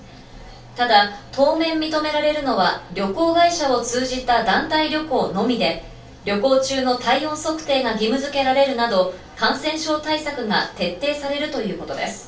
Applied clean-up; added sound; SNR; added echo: none; none; none; reverberation time 0.3 s.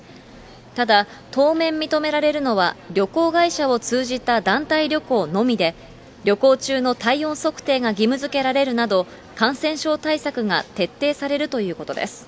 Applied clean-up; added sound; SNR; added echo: none; none; none; none.